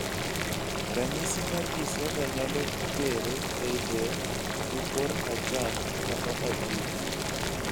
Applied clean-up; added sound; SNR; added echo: none; Boiling; -4 dB; none.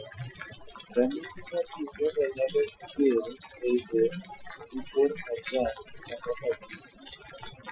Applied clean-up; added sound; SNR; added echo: classical method Wiener filter.